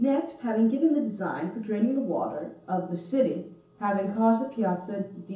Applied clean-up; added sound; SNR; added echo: none; none; none; reverberation time 0.7 s.